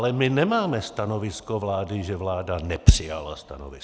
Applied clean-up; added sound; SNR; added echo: none; none; none; none.